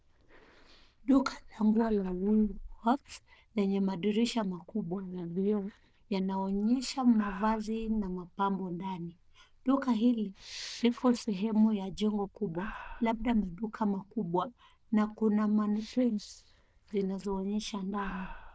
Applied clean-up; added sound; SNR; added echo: neural diffusion model UNIVERSE++.